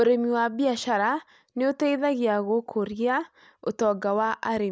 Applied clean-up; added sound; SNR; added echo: none; none; none; none.